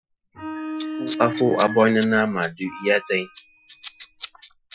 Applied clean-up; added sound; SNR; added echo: classical method Wiener filter.